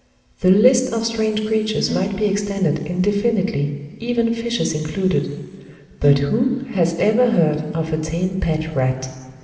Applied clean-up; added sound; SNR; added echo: none; Dishes, pots, and pans; 18 dB; reverberation time 2.1 s.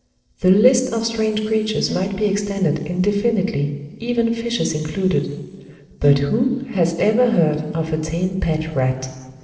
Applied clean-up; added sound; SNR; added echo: neural separator model SepFormer DNS4.